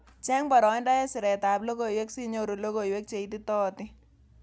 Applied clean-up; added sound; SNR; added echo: none; none; none; none.